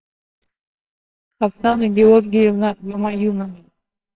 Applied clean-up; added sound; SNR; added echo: neural separator model SepFormer WHAMR!.